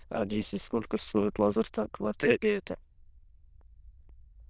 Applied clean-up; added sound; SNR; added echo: neural diffusion model UNIVERSE++.